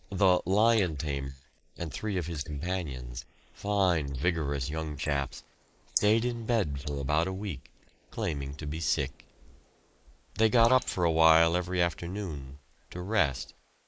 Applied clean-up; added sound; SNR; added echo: neural mask model Resemble Enhance denoiser.